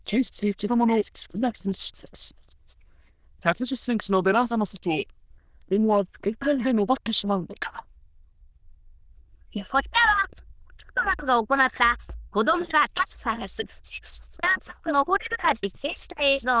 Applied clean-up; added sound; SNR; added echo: neural diffusion model UNIVERSE++.